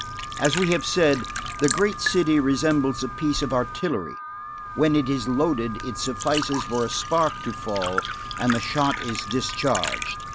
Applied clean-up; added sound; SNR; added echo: none; Liquid + Alarm; 7 dB; none.